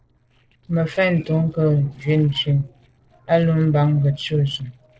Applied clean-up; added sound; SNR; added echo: neural separator model SepFormer DNS4.